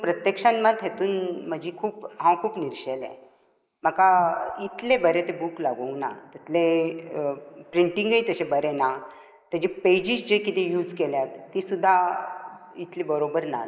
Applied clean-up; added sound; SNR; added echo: neural mask model Resemble Enhance denoiser.